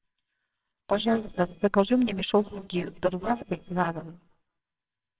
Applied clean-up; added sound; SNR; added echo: neural separator model SepFormer WHAMR!.